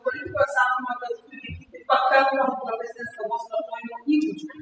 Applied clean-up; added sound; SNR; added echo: classical method spectral subtraction.